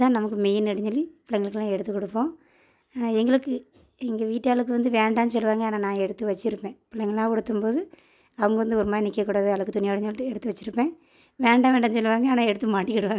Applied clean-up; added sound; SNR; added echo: none; none; none; none.